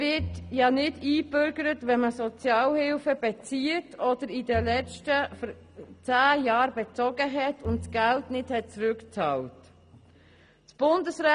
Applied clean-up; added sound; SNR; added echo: none; Bowed string instrument; 16 dB; none.